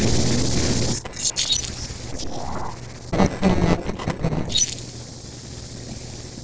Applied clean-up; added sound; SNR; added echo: neural separator model SepFormer DNS4.